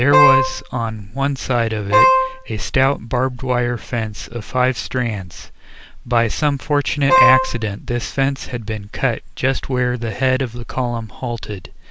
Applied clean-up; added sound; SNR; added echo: none; Wind instrument, woodwind instrument; -5 dB; none.